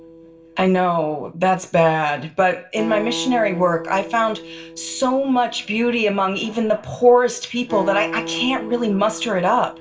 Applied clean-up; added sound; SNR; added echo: none; Acoustic guitar; 14 dB; reverberation time 0.2 s.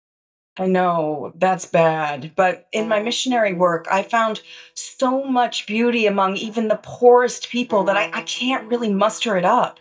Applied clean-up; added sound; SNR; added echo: neural mask model DeepFilterNet 3.